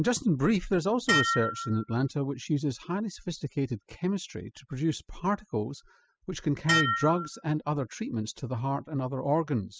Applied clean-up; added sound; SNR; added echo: classical method spectral subtraction.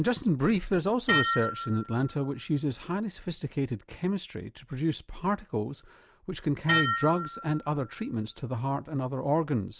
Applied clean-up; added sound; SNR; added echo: none; Dishes, pots, and pans; 5 dB; none.